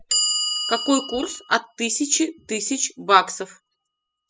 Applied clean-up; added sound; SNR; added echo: classical method spectral subtraction.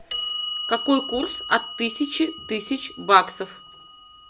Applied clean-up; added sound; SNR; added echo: none; Clock; 5 dB; none.